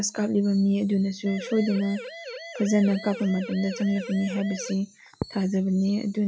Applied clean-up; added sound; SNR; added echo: classical method log-MMSE.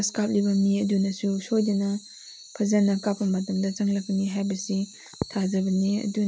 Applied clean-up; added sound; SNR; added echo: none; none; none; none.